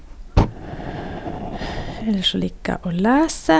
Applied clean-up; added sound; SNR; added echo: none; Fire; 4 dB; none.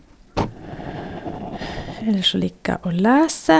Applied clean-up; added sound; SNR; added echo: neural separator model SepFormer DNS4.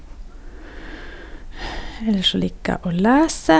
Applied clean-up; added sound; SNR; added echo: none; none; none; none.